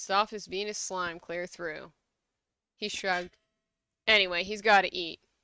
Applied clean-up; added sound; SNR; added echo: neural mask model RNNoise.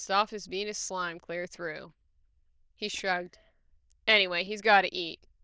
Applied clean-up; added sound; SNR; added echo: neural diffusion model UNIVERSE++.